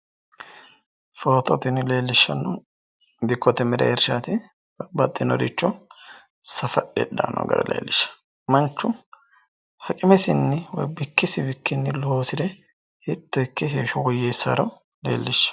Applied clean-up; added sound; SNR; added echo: none; none; none; none.